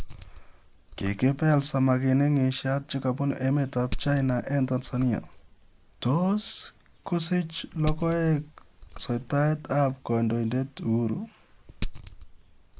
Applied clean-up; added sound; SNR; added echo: none; Glass; 12 dB; none.